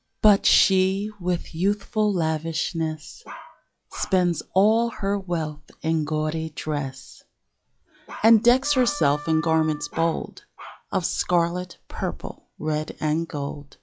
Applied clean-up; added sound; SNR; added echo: classical method log-MMSE.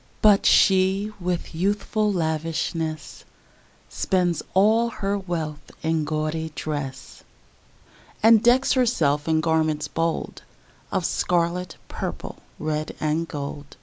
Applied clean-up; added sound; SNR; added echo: none; none; none; none.